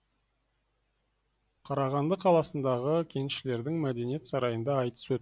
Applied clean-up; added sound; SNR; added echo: none; none; none; none.